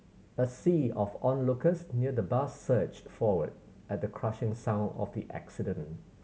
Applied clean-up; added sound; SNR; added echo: none; none; none; none.